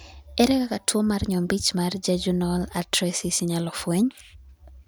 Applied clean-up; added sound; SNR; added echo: none; none; none; none.